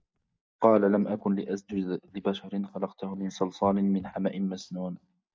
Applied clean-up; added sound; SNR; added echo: neural mask model DeepFilterNet 3.